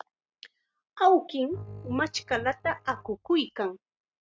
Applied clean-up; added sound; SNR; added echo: neural mask model RNNoise.